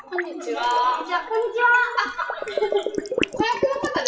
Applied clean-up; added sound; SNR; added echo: classical method WPE with log-MMSE.